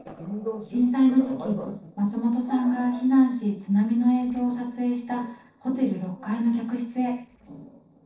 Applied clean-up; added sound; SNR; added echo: neural separator model SepFormer DNS4.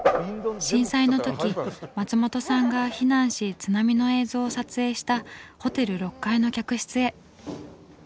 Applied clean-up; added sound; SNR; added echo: none; none; none; none.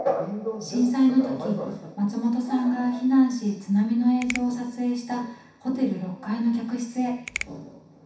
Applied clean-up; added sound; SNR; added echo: none; Finger snapping; 14 dB; reverberation time 0.7 s.